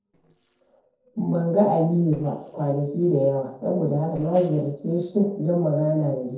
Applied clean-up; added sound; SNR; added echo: neural separator model SepFormer DNS4.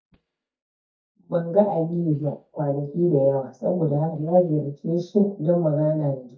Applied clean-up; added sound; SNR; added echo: neural mask model DeepFilterNet 3.